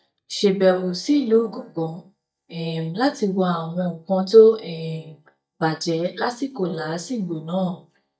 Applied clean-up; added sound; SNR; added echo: neural mask model DeepFilterNet 3.